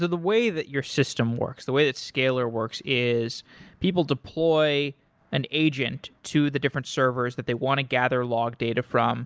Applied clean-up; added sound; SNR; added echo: none; none; none; none.